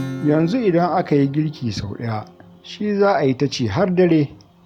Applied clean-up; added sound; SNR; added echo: none; Acoustic guitar / Strum; 17 dB; none.